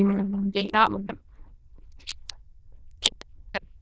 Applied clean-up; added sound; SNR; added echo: neural diffusion model UNIVERSE++.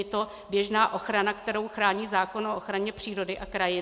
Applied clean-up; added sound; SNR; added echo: none; none; none; none.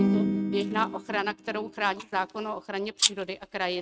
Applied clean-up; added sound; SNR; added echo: neural mask model RNNoise.